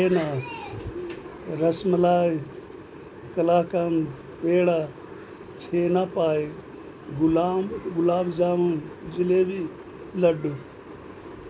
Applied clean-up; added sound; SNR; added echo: none; none; none; none.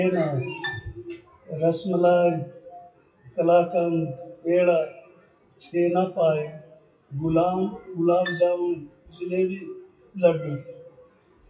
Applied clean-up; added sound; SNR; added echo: classical method WPE with log-MMSE.